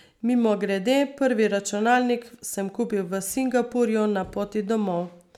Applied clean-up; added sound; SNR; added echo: none; none; none; none.